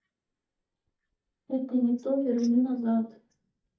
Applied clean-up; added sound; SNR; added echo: neural mask model DeepFilterNet 3.